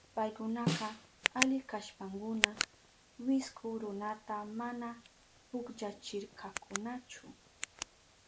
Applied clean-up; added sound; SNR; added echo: none; Tick + Snare drum; 2 dB; none.